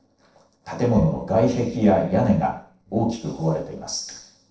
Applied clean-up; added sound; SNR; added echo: neural separator model SepFormer DNS4.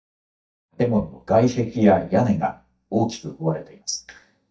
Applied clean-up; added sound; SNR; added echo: neural mask model DeepFilterNet 3.